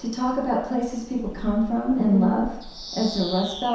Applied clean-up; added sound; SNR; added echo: none; Bird vocalization, bird call, bird song; 14 dB; reverberation time 0.7 s.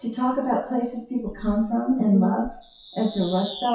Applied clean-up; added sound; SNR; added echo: classical method WPE with log-MMSE.